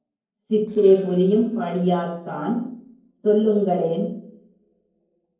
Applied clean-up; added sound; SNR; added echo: neural separator model SepFormer DNS4.